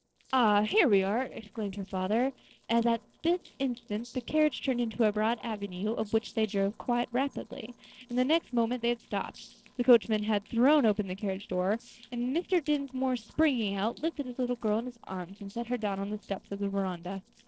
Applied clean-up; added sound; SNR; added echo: neural separator model SepFormer DNS4.